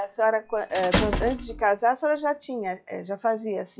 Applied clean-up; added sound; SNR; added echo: classical method log-MMSE.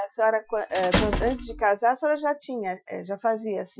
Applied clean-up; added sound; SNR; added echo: classical method Wiener filter.